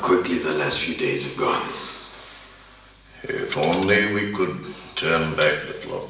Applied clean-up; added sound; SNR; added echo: none; Tools; 12 dB; reverberation time 0.8 s.